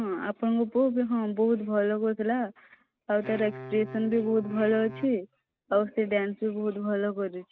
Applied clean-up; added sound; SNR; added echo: neural mask model RNNoise.